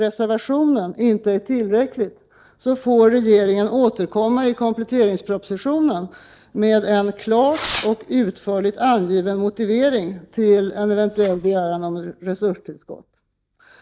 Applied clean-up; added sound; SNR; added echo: neural mask model DeepFilterNet 3.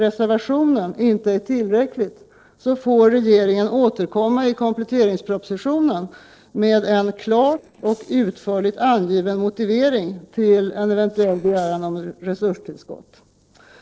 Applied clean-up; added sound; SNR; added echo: neural separator model SepFormer DNS4.